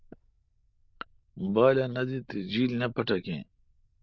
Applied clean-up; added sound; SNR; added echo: neural diffusion model UNIVERSE++.